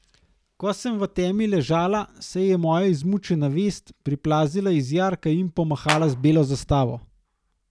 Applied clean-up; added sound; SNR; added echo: none; Clapping; 5 dB; none.